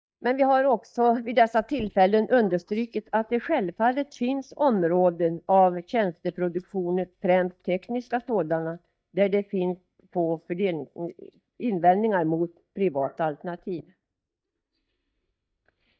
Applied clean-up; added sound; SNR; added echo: neural mask model DeepFilterNet 3.